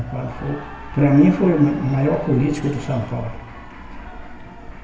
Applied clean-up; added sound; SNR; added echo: none; Cheering; 19 dB; reverberation time 1.0 s.